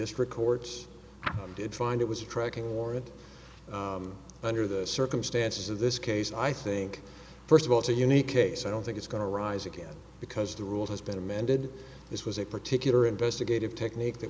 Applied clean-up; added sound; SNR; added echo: none; none; none; none.